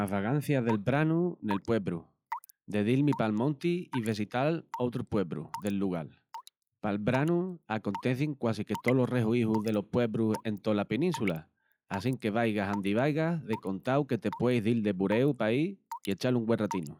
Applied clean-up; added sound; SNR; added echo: classical method log-MMSE.